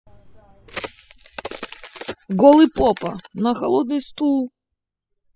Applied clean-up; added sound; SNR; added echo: classical method spectral subtraction.